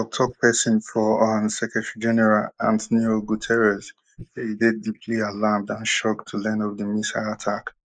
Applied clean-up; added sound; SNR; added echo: neural mask model Resemble Enhance denoiser.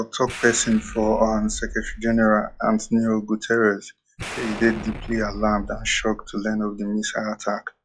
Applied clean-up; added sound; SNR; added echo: classical method log-MMSE.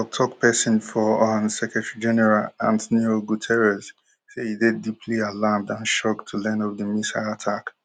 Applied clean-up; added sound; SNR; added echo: none; none; none; none.